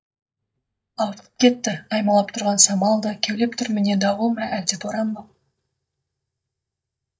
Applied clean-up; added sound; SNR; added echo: neural mask model DeepFilterNet 3.